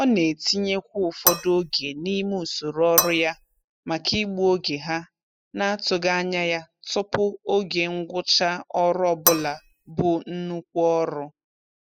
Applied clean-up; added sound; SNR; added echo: classical method spectral subtraction.